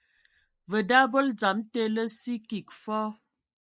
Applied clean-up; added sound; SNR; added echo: neural mask model Resemble Enhance denoiser.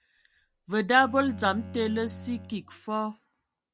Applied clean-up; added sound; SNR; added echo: none; Bowed string instrument; 15 dB; none.